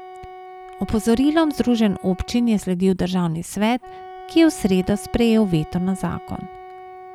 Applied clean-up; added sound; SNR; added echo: none; Wind instrument, woodwind instrument; 18 dB; none.